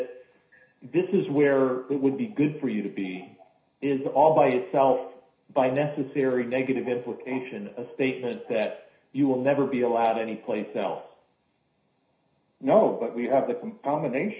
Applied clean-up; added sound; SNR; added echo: none; none; none; reverberation time 0.5 s.